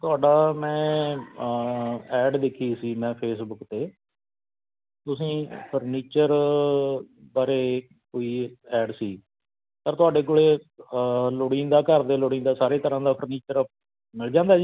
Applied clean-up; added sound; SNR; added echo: none; none; none; none.